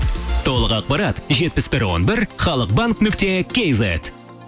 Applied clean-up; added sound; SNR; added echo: none; none; none; none.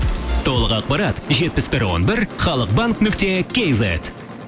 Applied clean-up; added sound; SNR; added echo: none; Gunshot, gunfire / Fireworks; 14 dB; none.